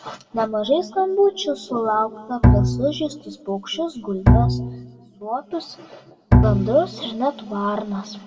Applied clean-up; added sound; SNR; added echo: none; Bowed string instrument; -5 dB; reverberation time 2.3 s.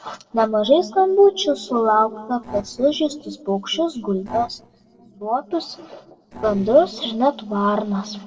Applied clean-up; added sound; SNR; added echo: neural separator model SepFormer DNS4.